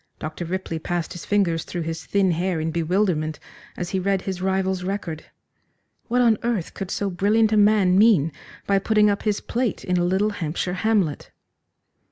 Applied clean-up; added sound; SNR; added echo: none; none; none; none.